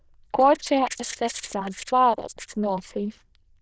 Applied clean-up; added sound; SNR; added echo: neural diffusion model UNIVERSE++.